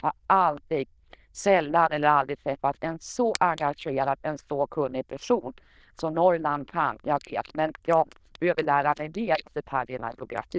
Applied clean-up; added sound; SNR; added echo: neural diffusion model UNIVERSE++.